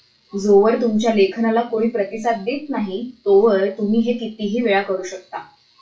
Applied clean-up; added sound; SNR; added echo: classical method WPE with log-MMSE.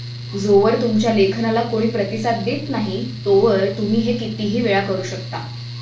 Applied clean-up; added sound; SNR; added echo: none; Mechanical fan; 11 dB; reverberation time 0.3 s.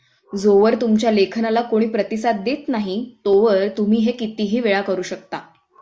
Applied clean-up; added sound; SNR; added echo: none; none; none; none.